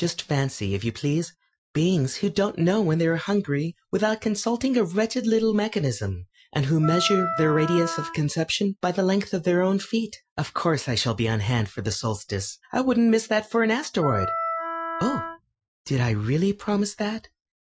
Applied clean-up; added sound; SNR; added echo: classical method Wiener filter.